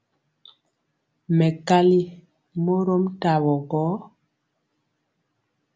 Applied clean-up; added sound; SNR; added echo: none; none; none; none.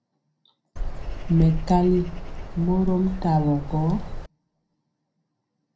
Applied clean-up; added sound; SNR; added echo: none; Bird vocalization, bird call, bird song; 5 dB; reverberation time 0.3 s.